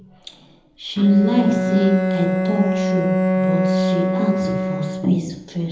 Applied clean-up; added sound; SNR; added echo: none; Bowed string instrument; 0 dB; reverberation time 0.8 s.